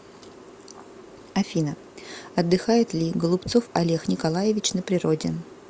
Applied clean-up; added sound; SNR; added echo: none; none; none; none.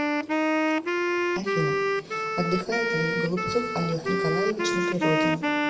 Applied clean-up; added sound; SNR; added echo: none; Wind instrument, woodwind instrument; -4 dB; reverberation time 1.7 s.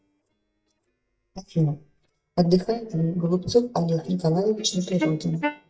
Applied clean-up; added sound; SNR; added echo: neural mask model DeepFilterNet 3.